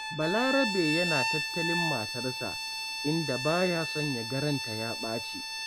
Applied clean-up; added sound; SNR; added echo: none; Bowed string instrument; 2 dB; none.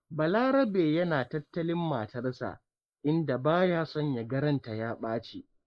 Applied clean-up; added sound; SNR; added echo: neural mask model Resemble Enhance denoiser.